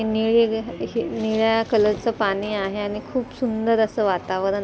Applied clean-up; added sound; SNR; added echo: none; none; none; none.